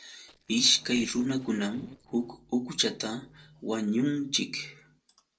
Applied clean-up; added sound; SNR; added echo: neural separator model SepFormer DNS4.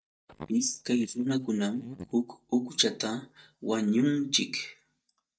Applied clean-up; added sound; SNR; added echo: neural mask model DeepFilterNet 3.